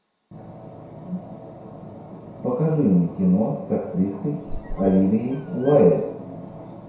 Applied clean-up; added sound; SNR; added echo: none; Squeak; 13 dB; reverberation time 0.7 s.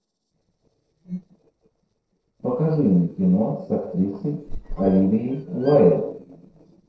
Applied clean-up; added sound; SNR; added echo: neural separator model SepFormer DNS4.